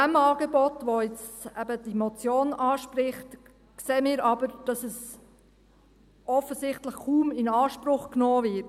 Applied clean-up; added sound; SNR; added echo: none; none; none; none.